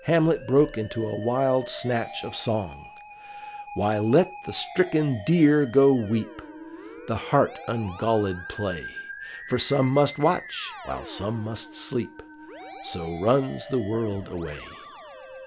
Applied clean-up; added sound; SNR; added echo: none; Musical instrument; 15 dB; none.